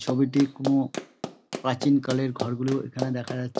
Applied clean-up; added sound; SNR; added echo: none; Run; 9 dB; none.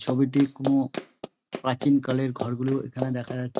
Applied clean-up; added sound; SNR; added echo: neural mask model RNNoise.